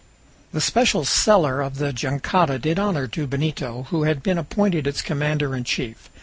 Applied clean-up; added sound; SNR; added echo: none; none; none; none.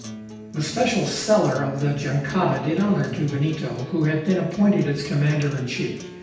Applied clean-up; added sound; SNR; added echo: none; Acoustic guitar; 15 dB; reverberation time 0.9 s.